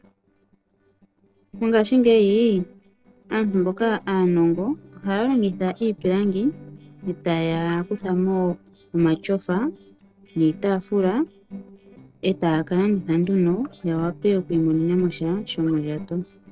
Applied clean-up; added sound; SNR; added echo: neural separator model SepFormer DNS4.